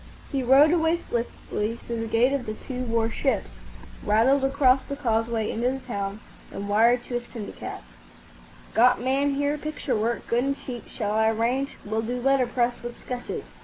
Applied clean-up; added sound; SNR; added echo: none; none; none; none.